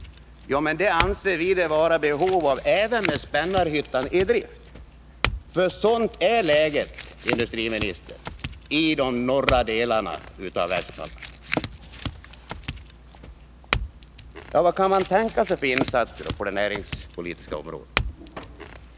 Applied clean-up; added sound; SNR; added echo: none; Chink, clink / Domestic sounds, home sounds; 9 dB; none.